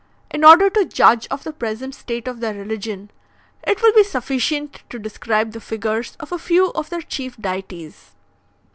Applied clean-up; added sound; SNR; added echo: none; none; none; none.